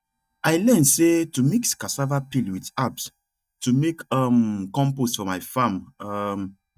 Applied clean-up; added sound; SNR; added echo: neural mask model DeepFilterNet 3.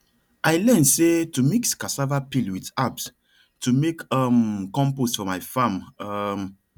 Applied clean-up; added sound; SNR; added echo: none; none; none; none.